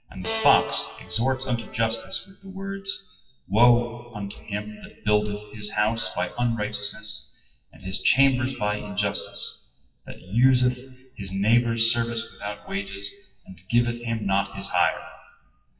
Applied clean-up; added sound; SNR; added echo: classical method WPE with log-MMSE.